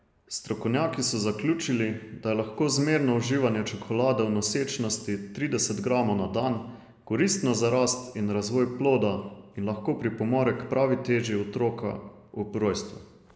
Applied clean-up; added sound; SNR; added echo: none; none; none; none.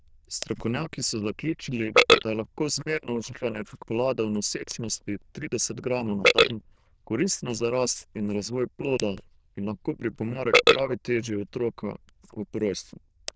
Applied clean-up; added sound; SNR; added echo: neural diffusion model UNIVERSE++.